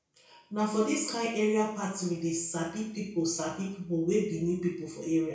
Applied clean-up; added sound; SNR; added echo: none; none; none; reverberation time 0.5 s.